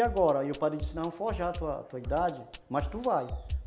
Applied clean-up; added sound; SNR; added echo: none; Drum kit; 8 dB; none.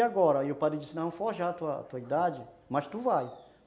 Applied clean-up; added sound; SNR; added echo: none; none; none; none.